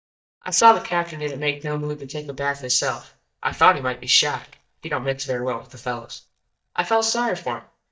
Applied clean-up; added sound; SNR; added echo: neural mask model DeepFilterNet 3.